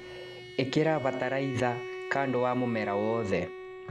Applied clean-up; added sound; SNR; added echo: none; Bowed string instrument; 9 dB; none.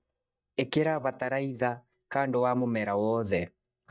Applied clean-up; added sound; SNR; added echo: neural mask model DeepFilterNet 3.